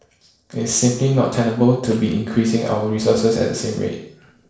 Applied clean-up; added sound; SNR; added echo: neural separator model SepFormer DNS4.